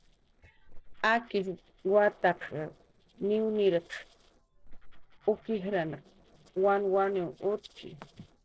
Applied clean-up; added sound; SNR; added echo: neural separator model SepFormer DNS4.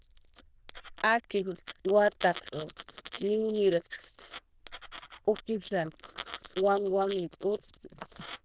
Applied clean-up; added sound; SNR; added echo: neural diffusion model UNIVERSE++.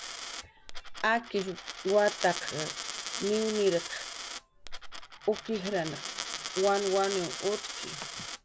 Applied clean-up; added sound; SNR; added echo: none; Coin (dropping); 7 dB; none.